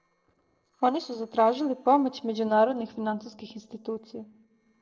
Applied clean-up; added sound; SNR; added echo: neural separator model SepFormer DNS4.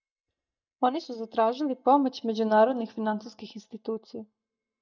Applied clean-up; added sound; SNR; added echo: neural mask model DeepFilterNet 3.